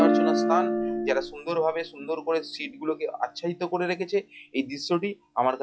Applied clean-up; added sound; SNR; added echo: classical method log-MMSE.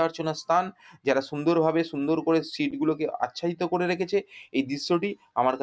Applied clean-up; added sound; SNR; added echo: none; none; none; none.